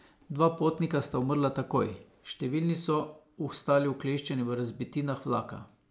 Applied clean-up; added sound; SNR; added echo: none; none; none; none.